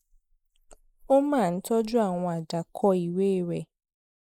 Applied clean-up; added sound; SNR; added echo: neural mask model Resemble Enhance denoiser.